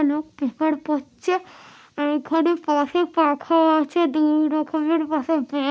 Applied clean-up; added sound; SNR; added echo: none; none; none; none.